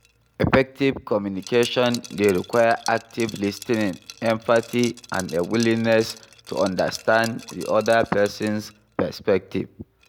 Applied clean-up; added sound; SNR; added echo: none; Liquid; 19 dB; none.